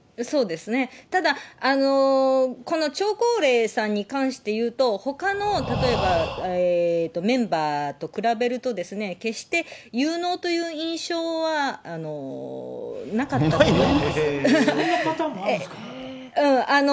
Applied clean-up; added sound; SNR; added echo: none; Breathing; 7 dB; none.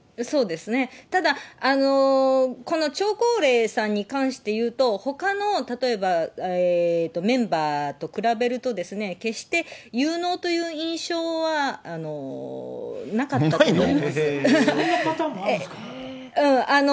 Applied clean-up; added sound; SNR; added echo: none; none; none; none.